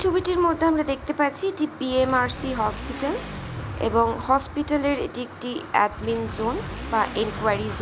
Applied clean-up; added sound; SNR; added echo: none; Motorcycle / Accelerating, revving, vroom; 12 dB; none.